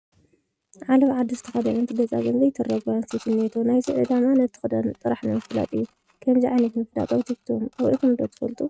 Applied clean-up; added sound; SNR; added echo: neural mask model RNNoise.